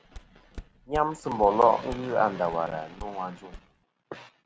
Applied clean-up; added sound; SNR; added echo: none; Walk, footsteps; 18 dB; none.